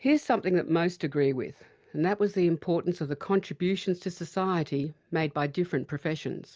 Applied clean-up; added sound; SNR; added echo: none; none; none; none.